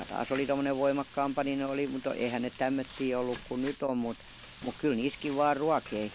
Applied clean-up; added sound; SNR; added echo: none; Frying (food); 13 dB; none.